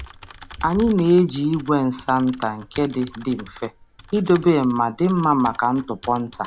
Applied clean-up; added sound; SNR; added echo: none; Typing; 20 dB; none.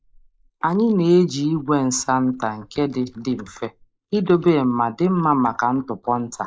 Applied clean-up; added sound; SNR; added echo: neural mask model Resemble Enhance denoiser.